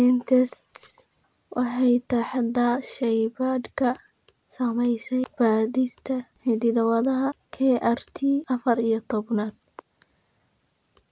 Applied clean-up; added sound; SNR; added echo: none; none; none; none.